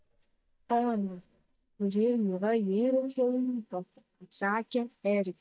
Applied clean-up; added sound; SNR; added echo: neural mask model DeepFilterNet 3.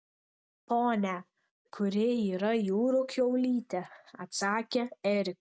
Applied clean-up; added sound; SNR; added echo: none; none; none; none.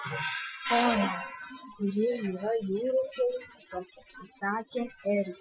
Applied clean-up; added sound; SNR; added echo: classical method Wiener filter.